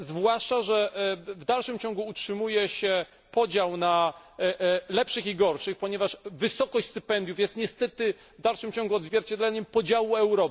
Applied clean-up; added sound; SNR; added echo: none; none; none; none.